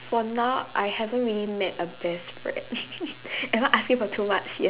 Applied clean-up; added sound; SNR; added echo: none; none; none; none.